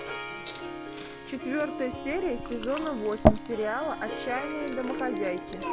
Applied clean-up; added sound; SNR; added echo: none; Fill (with liquid) / Glass + Harp; -1 dB; none.